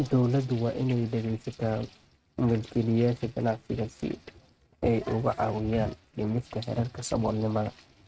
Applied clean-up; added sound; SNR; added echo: neural mask model RNNoise.